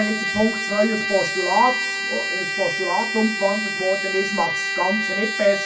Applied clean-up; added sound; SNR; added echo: none; Trumpet; 2 dB; reverberation time 0.2 s.